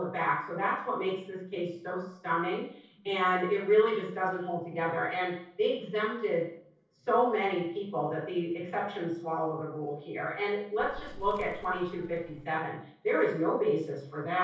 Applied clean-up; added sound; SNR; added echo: neural separator model SepFormer DNS4.